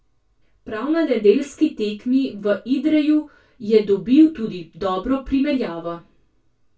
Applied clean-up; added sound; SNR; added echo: none; none; none; reverberation time 0.2 s.